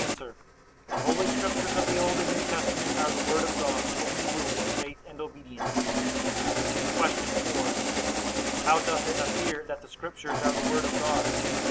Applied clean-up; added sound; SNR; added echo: none; Engine starting; -4 dB; none.